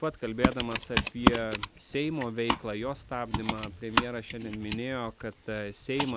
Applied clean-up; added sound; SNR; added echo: none; Computer keyboard; -1 dB; none.